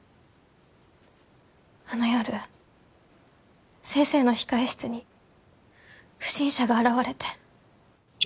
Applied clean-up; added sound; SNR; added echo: none; none; none; none.